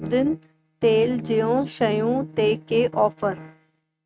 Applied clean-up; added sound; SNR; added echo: neural mask model RNNoise.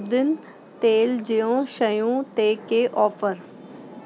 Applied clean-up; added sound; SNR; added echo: none; none; none; none.